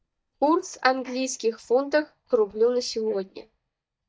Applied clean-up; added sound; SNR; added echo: neural mask model DeepFilterNet 3.